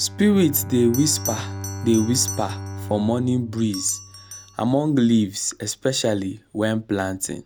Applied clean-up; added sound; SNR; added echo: none; Bowed string instrument + Bell; 12 dB; none.